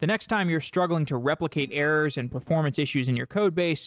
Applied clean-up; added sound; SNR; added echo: neural separator model SepFormer DNS4.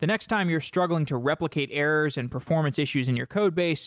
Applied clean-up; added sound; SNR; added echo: none; none; none; none.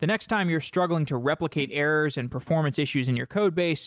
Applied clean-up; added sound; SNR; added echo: neural mask model Resemble Enhance denoiser.